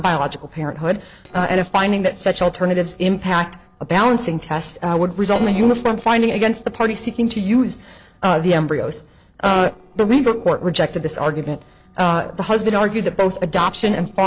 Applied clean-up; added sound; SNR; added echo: neural separator model SepFormer DNS4.